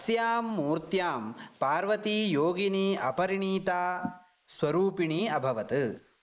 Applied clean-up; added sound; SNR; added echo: neural mask model Resemble Enhance denoiser.